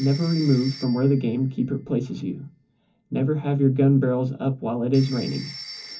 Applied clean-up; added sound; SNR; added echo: none; Telephone; 19 dB; reverberation time 0.3 s.